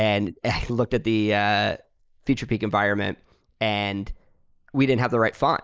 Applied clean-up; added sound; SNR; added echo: neural mask model Resemble Enhance denoiser.